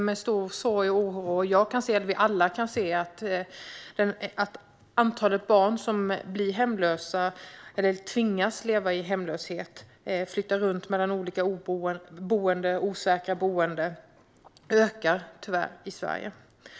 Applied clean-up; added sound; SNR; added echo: none; none; none; none.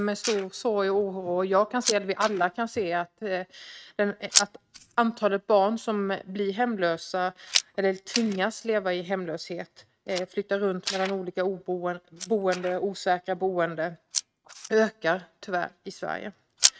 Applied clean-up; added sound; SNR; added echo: neural mask model RNNoise.